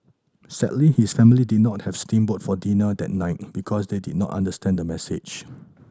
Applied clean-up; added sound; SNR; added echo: none; none; none; none.